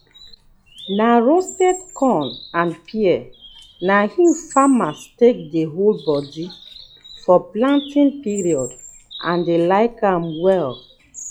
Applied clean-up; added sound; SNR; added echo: classical method log-MMSE.